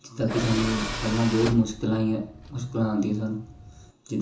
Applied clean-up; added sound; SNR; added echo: none; Tools; 9 dB; reverberation time 0.7 s.